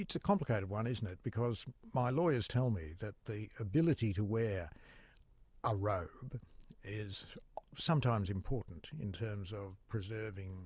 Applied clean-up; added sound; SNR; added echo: none; none; none; none.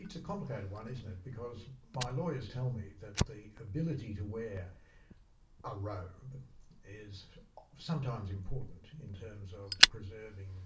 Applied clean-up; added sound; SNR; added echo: none; Fire; -2 dB; reverberation time 0.3 s.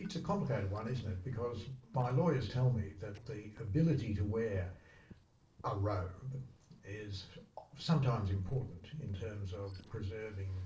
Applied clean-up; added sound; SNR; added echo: neural separator model SepFormer DNS4.